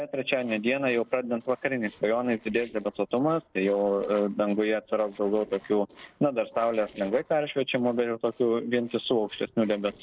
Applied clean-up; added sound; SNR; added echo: neural separator model SepFormer DNS4.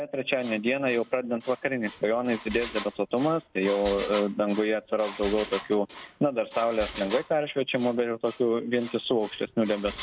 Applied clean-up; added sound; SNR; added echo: none; Engine; 16 dB; none.